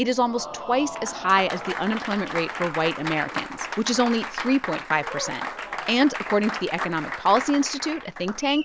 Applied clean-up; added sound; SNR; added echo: none; Applause; 8 dB; none.